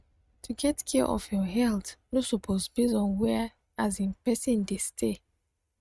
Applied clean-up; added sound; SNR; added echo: neural mask model RNNoise.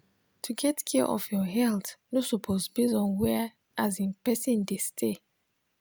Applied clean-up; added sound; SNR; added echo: none; none; none; none.